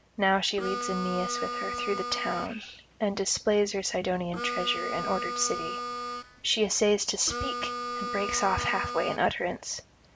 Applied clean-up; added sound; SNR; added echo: none; Harmonica; 4 dB; none.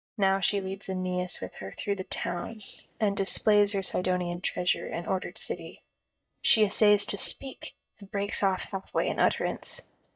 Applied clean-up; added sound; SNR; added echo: neural mask model DeepFilterNet 3.